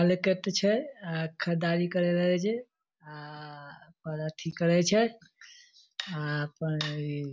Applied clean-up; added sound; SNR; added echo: none; none; none; none.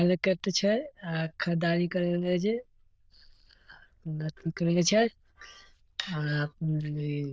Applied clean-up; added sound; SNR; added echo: neural diffusion model UNIVERSE++.